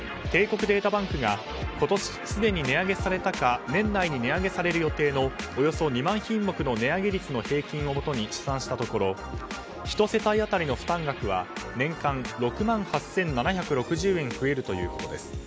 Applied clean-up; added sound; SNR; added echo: none; none; none; none.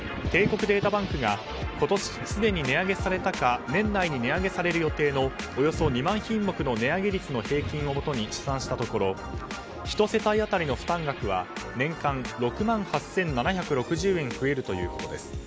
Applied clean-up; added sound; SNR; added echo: none; Thunder; 15 dB; none.